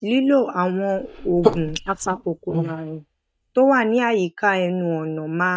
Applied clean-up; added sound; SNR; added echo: neural mask model DeepFilterNet 3.